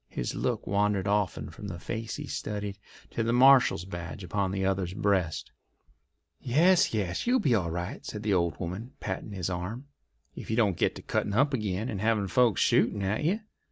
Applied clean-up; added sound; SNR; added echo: none; none; none; none.